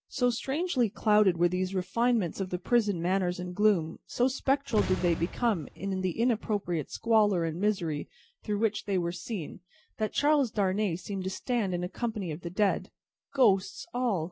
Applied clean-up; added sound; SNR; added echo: none; Boom; 10 dB; none.